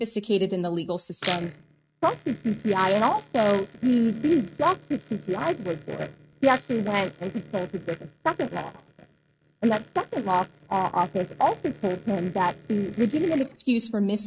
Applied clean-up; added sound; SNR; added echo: neural mask model RNNoise.